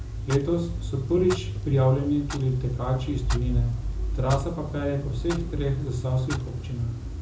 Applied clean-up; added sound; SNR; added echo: none; Clock; 4 dB; reverberation time 0.6 s.